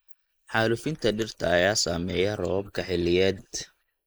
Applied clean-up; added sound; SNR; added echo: neural mask model Resemble Enhance denoiser.